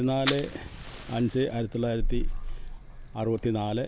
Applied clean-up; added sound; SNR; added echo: none; Fire; 3 dB; none.